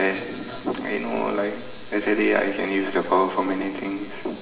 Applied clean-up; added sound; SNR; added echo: none; none; none; reverberation time 2.6 s.